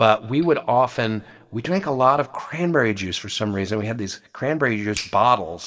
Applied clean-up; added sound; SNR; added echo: neural mask model DeepFilterNet 3.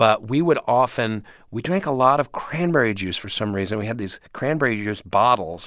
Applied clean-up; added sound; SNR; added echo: none; none; none; none.